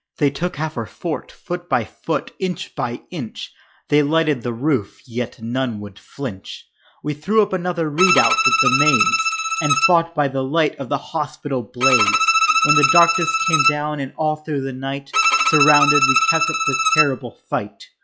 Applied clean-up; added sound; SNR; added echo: classical method log-MMSE.